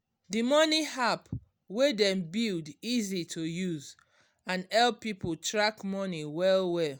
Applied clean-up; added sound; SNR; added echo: none; none; none; none.